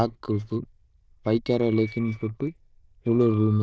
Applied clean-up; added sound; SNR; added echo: neural diffusion model UNIVERSE++.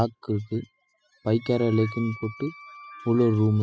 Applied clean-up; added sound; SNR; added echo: classical method spectral subtraction.